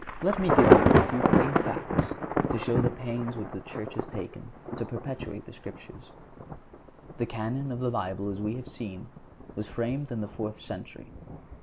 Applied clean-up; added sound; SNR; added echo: none; Thunder / Traffic noise, roadway noise / Rain / Insect; -4 dB; none.